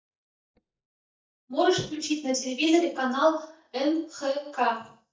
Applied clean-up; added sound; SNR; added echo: neural mask model DeepFilterNet 3.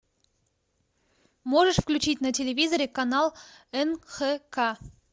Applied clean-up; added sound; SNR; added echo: none; none; none; none.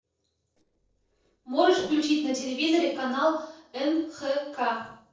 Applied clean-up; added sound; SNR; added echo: neural separator model SepFormer DNS4.